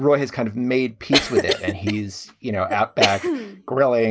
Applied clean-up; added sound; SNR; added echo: none; Cough; 4 dB; none.